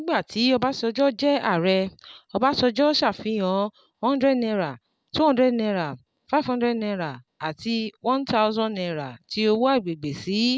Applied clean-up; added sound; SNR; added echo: none; none; none; none.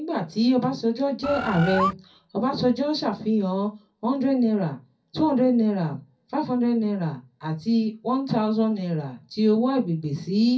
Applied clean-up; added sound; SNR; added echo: none; Bird; 3 dB; reverberation time 0.3 s.